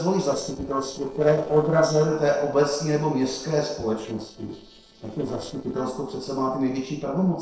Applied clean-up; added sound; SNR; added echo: neural separator model SepFormer DNS4.